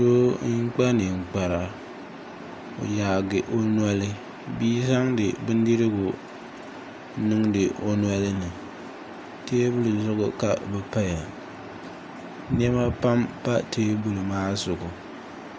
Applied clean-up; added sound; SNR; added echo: none; none; none; none.